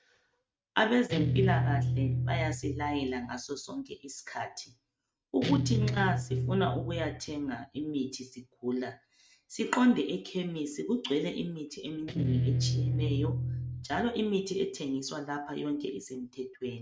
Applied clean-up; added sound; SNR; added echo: neural mask model RNNoise.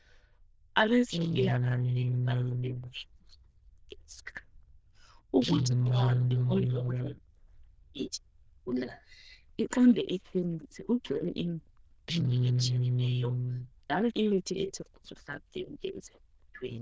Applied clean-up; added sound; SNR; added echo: neural diffusion model UNIVERSE++.